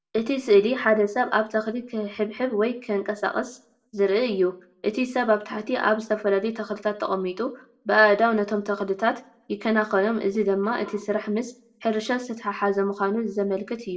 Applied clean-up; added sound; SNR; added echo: none; none; none; reverberation time 0.3 s.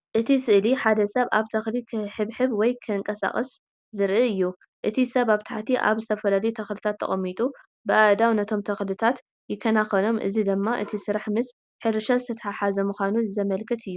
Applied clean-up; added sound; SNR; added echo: none; none; none; none.